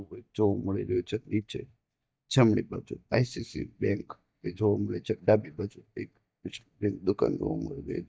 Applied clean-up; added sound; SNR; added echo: neural mask model DeepFilterNet 3.